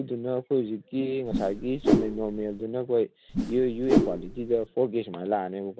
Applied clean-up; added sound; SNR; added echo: none; Whoosh, swoosh, swish; -1 dB; none.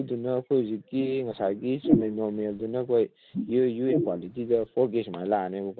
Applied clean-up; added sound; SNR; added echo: neural mask model Resemble Enhance denoiser.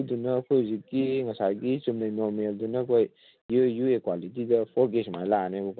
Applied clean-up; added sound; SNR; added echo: none; none; none; none.